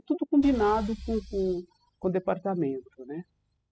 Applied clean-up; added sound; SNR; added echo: classical method spectral subtraction.